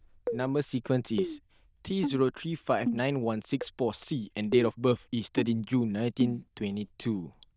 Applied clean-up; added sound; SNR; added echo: neural diffusion model UNIVERSE++.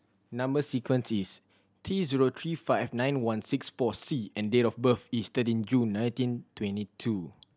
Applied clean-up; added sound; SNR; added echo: none; none; none; none.